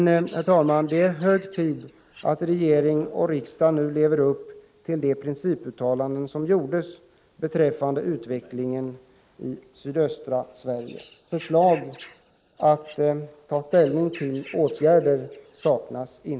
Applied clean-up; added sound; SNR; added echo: neural mask model Resemble Enhance denoiser.